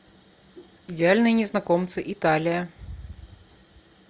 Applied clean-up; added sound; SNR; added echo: none; none; none; none.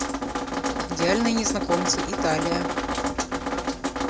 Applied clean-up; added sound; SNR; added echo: none; Drip; -1 dB; none.